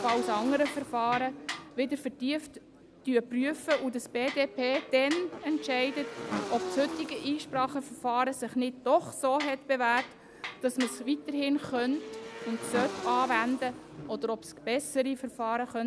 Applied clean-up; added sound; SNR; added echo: none; Motorcycle / Engine + Tools; 10 dB; none.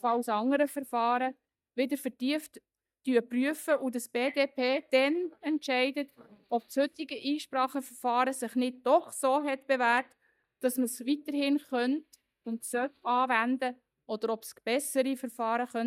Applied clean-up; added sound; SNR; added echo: neural mask model DeepFilterNet 3.